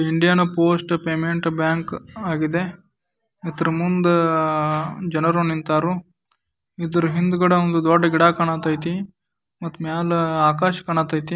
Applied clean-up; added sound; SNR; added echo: none; none; none; none.